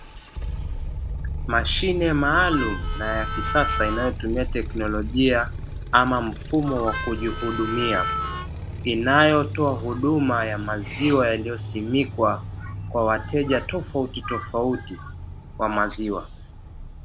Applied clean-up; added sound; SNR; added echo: none; Harmonica + Motorcycle; 6 dB; none.